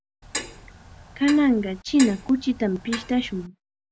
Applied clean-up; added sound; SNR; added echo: none; Clock; 13 dB; none.